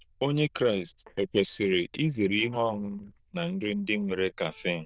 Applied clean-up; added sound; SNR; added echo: neural diffusion model UNIVERSE++.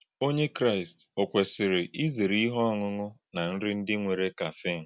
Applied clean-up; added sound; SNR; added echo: none; none; none; none.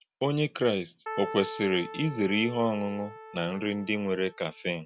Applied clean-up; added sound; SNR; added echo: none; Keyboard (musical); 12 dB; none.